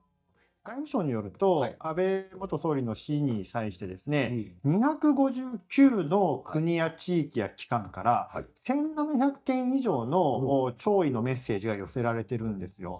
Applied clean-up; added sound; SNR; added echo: neural mask model DeepFilterNet 3.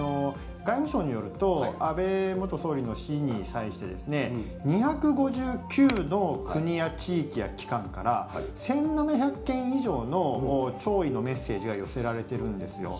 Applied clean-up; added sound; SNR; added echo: none; Finger snapping; 16 dB; reverberation time 0.4 s.